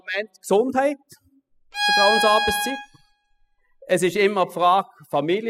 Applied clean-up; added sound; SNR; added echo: classical method spectral subtraction.